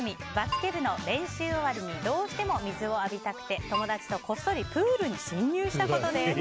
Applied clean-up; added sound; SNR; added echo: none; Keyboard (musical); 8 dB; none.